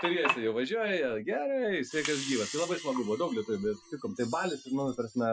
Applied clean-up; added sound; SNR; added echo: classical method Wiener filter.